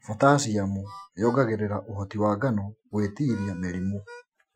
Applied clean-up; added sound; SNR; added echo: classical method Wiener filter.